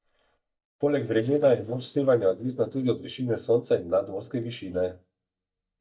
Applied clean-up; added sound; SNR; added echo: neural mask model DeepFilterNet 3.